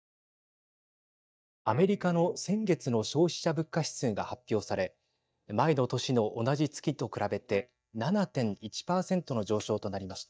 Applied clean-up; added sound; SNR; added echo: neural mask model DeepFilterNet 3.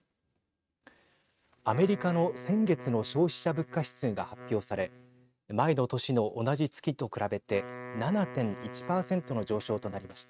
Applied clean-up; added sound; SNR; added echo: neural mask model RNNoise.